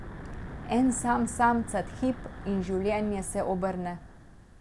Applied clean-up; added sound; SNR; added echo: none; Wind / Breathing; 12 dB; none.